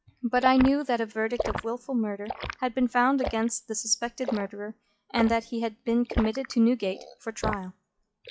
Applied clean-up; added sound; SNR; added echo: classical method log-MMSE.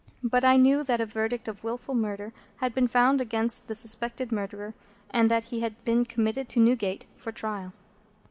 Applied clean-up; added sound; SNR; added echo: none; none; none; none.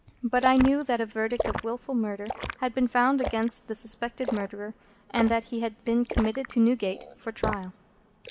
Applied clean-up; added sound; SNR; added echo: none; Liquid; 9 dB; none.